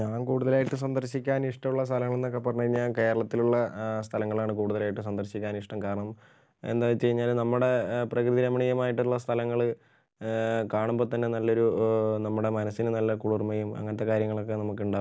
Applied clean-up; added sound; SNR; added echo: none; none; none; none.